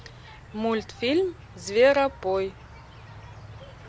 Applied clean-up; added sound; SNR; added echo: none; Insect; 18 dB; none.